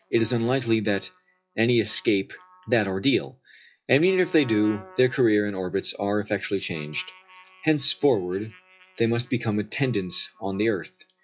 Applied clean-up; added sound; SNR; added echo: classical method log-MMSE.